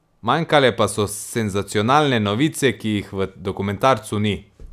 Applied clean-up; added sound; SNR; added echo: none; none; none; none.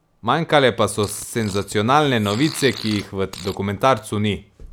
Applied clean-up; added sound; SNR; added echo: none; Fart; 17 dB; none.